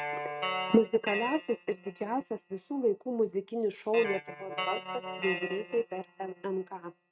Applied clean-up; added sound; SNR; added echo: neural mask model RNNoise.